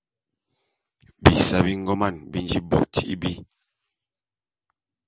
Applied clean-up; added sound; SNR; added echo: none; none; none; none.